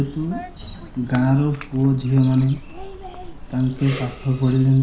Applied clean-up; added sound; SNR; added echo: none; Bird vocalization, bird call, bird song; 14 dB; reverberation time 0.5 s.